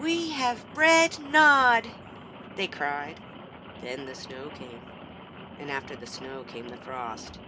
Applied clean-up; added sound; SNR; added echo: none; Rain; 16 dB; reverberation time 0.3 s.